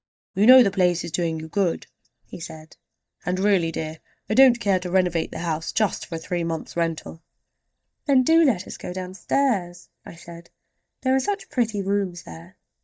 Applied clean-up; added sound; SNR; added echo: neural mask model DeepFilterNet 3.